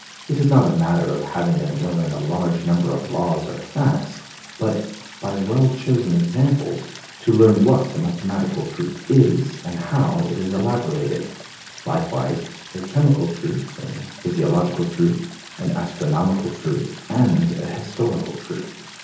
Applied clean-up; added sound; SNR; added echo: none; Stream; 19 dB; reverberation time 0.7 s.